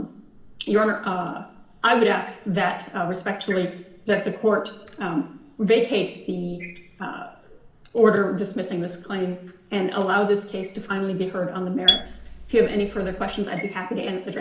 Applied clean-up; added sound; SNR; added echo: none; Marimba, xylophone; 1 dB; reverberation time 1.2 s.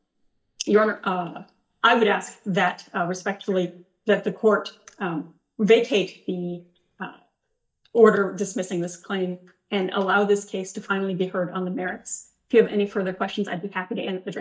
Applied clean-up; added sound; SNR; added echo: neural mask model DeepFilterNet 3.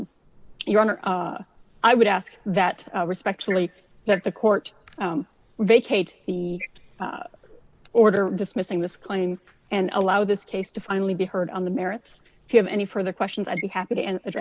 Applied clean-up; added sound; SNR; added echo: none; none; none; none.